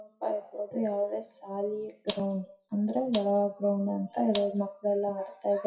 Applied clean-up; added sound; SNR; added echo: classical method WPE with log-MMSE.